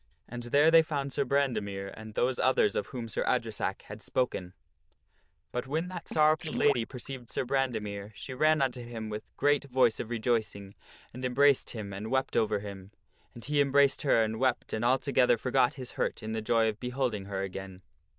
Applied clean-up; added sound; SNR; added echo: neural diffusion model UNIVERSE++.